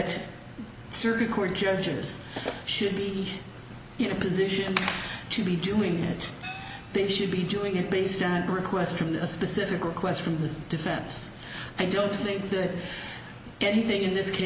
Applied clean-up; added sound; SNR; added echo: none; Gong; 16 dB; none.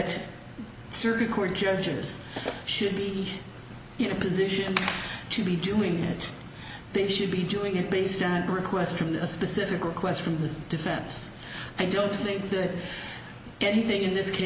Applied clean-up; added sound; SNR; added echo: none; none; none; none.